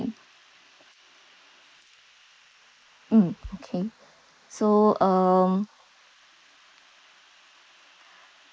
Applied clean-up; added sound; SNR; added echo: neural mask model Resemble Enhance denoiser.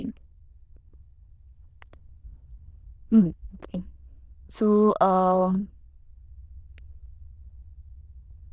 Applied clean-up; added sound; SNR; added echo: neural diffusion model UNIVERSE++.